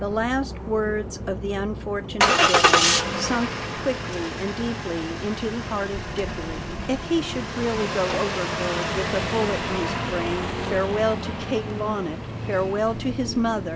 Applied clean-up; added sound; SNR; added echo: none; Engine starting; -1 dB; none.